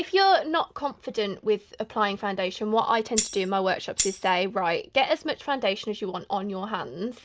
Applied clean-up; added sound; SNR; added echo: none; Tambourine; 4 dB; none.